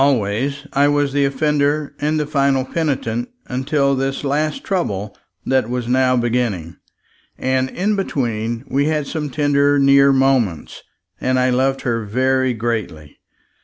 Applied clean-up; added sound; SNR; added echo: none; none; none; none.